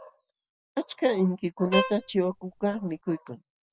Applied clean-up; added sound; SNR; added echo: none; Bowed string instrument; 4 dB; none.